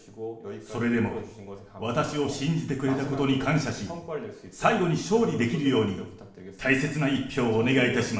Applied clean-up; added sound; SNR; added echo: none; none; none; reverberation time 0.7 s.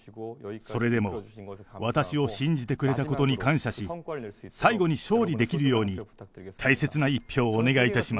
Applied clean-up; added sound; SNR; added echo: none; none; none; none.